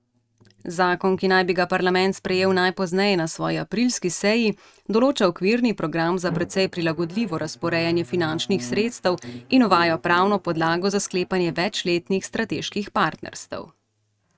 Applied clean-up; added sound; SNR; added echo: neural mask model RNNoise.